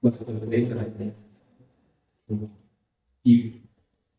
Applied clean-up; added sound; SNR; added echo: neural mask model DeepFilterNet 3.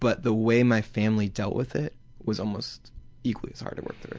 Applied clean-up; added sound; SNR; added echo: none; none; none; none.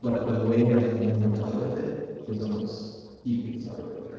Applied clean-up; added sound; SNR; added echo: neural separator model SepFormer DNS4.